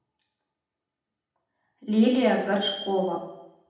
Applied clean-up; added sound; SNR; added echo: none; none; none; reverberation time 0.8 s.